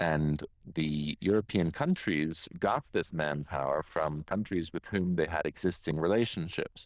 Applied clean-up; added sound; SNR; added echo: neural diffusion model UNIVERSE++.